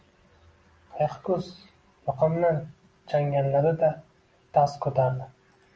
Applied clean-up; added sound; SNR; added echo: none; none; none; none.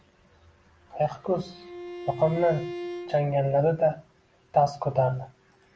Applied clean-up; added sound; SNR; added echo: none; Bowed string instrument; 12 dB; none.